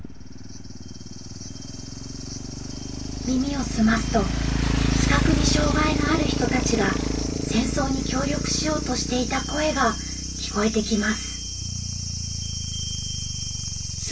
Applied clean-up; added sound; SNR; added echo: none; Motorcycle; 0 dB; reverberation time 0.2 s.